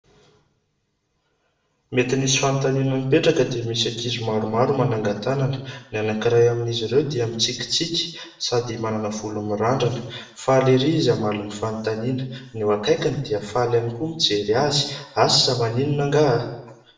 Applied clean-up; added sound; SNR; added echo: none; none; none; reverberation time 0.7 s.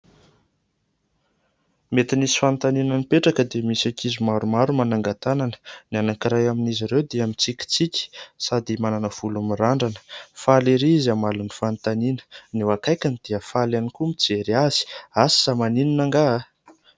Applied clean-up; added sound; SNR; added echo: none; none; none; none.